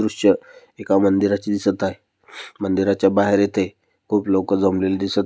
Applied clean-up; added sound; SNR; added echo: none; none; none; none.